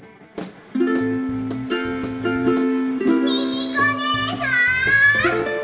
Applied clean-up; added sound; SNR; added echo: none; Guitar / Drum; 14 dB; reverberation time 1.1 s.